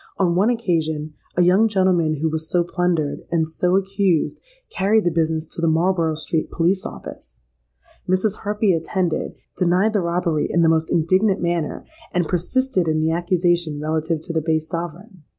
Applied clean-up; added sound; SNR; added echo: none; none; none; none.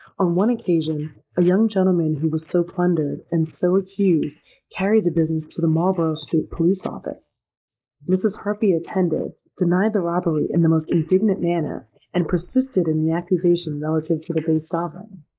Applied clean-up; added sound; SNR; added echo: neural mask model Resemble Enhance denoiser.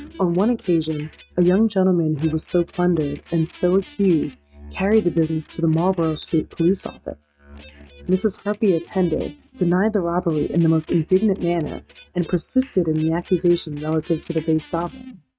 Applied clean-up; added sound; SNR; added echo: neural mask model RNNoise.